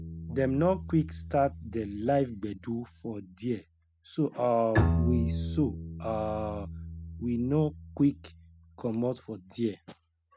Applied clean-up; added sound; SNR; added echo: none; Bowed string instrument; 5 dB; none.